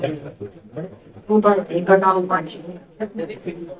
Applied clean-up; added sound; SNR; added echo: neural mask model DeepFilterNet 3.